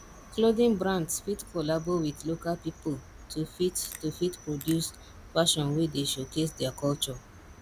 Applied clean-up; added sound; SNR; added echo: none; Cricket + Crackle; 18 dB; none.